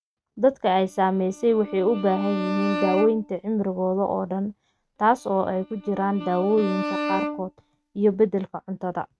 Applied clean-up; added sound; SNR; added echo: neural mask model RNNoise.